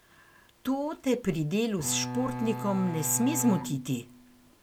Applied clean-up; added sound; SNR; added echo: none; Bowed string instrument; 7 dB; none.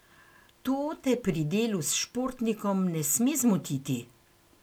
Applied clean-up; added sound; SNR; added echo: none; none; none; none.